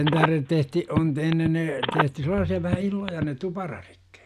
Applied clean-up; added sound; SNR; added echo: none; Telephone; 4 dB; none.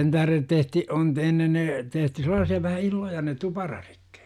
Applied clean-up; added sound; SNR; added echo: none; none; none; none.